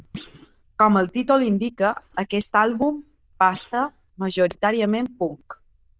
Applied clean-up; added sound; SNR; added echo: neural diffusion model UNIVERSE++.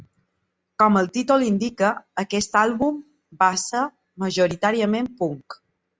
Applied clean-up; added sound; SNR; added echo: none; none; none; none.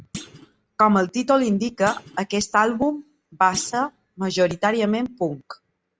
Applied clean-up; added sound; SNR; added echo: none; Thump, thud; 20 dB; none.